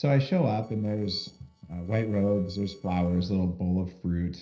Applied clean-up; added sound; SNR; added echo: neural separator model SepFormer DNS4.